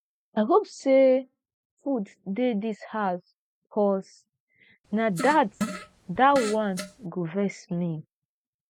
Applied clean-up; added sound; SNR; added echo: none; Fart; 10 dB; none.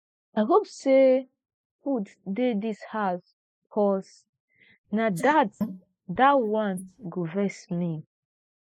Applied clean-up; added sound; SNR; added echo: neural mask model Resemble Enhance denoiser.